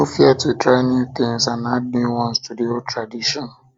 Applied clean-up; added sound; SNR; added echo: none; none; none; none.